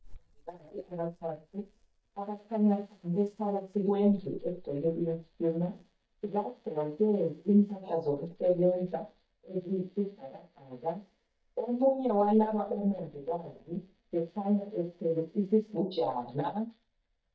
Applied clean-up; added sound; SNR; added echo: neural mask model DeepFilterNet 3.